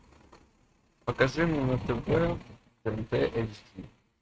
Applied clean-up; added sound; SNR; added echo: neural mask model RNNoise.